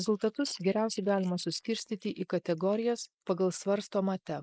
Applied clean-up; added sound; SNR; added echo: neural mask model Resemble Enhance denoiser.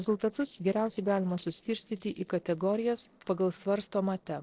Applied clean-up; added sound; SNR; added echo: neural separator model SepFormer DNS4.